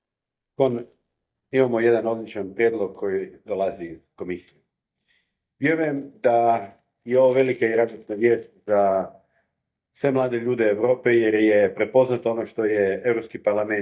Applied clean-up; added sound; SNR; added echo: neural mask model DeepFilterNet 3.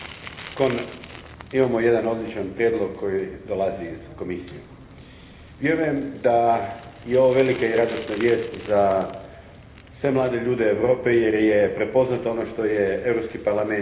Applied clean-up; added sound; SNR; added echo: none; Bicycle; 19 dB; reverberation time 1.0 s.